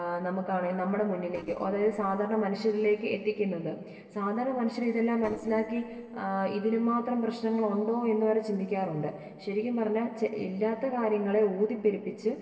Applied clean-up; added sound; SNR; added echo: neural separator model SepFormer DNS4.